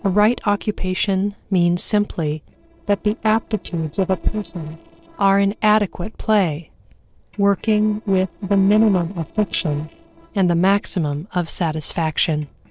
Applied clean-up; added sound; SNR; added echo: neural separator model SepFormer DNS4.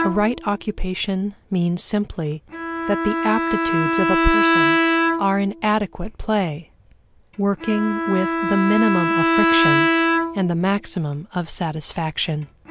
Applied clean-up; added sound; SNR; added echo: none; Bowed string instrument; 0 dB; none.